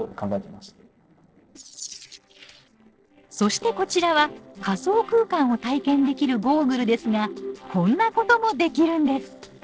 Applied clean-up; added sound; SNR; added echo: neural separator model SepFormer DNS4.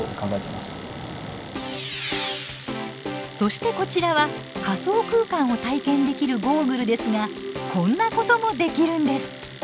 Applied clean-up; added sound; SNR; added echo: none; Domestic sounds, home sounds; 17 dB; none.